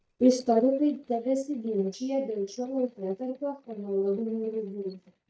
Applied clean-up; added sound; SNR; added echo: neural mask model DeepFilterNet 3.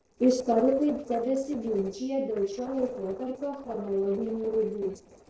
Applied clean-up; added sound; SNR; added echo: neural separator model SepFormer DNS4.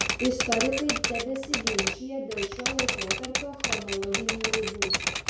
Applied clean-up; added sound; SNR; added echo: none; Typewriter; -2 dB; reverberation time 0.5 s.